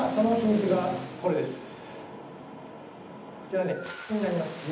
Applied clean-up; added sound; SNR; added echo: none; Water; 18 dB; reverberation time 0.8 s.